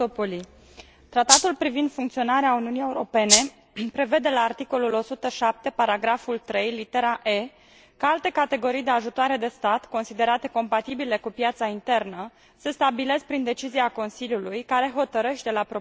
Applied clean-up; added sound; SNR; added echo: none; Rattle (instrument); -5 dB; none.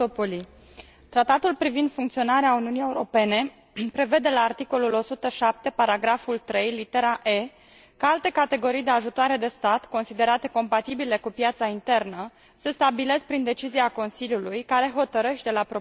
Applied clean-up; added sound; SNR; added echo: none; none; none; none.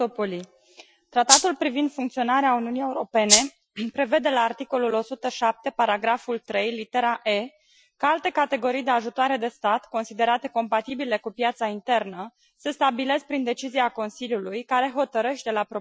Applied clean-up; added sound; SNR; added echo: classical method Wiener filter.